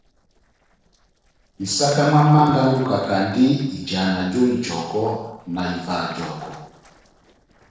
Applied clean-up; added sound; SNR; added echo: neural separator model SepFormer DNS4.